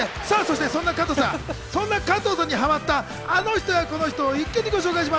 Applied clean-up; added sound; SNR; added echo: none; Ocean; 17 dB; none.